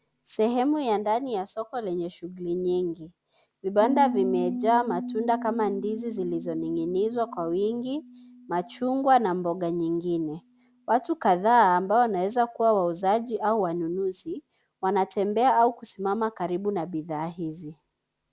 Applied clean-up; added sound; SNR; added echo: none; Piano; 14 dB; none.